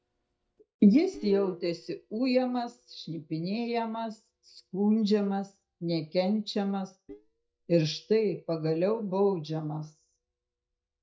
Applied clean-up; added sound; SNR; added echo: neural mask model DeepFilterNet 3.